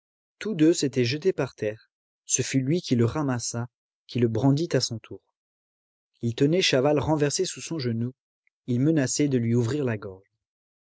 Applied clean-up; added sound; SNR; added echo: none; none; none; none.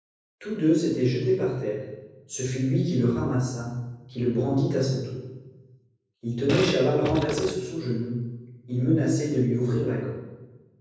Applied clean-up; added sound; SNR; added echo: none; Fart; 6 dB; reverberation time 1.1 s.